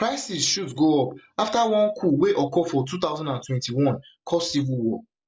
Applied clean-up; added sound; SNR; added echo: none; none; none; none.